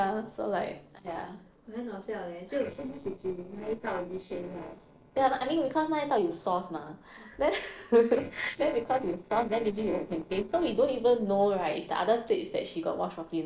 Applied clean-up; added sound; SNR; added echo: neural separator model SepFormer DNS4.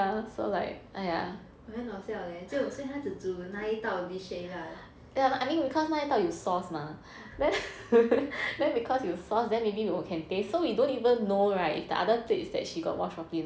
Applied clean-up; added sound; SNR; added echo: none; none; none; none.